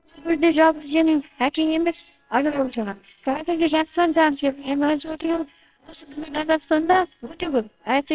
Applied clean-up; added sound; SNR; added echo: neural separator model SepFormer WHAMR!.